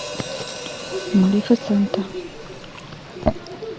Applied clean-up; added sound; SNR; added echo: none; Hi-hat + Liquid; 8 dB; none.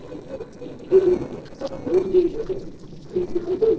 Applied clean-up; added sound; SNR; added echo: neural separator model SepFormer DNS4.